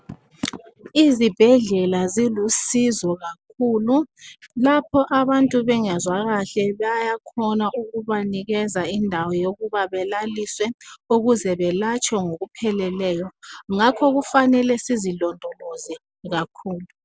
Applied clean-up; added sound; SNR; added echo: none; none; none; none.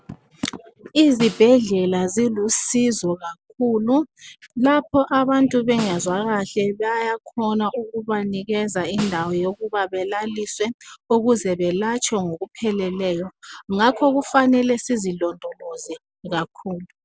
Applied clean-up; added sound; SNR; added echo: none; Snare drum; 17 dB; none.